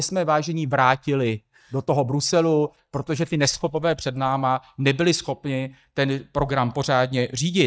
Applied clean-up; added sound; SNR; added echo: neural mask model DeepFilterNet 3.